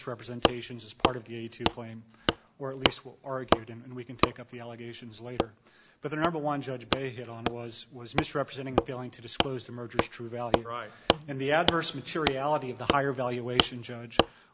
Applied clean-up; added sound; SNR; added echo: none; Wood; -2 dB; none.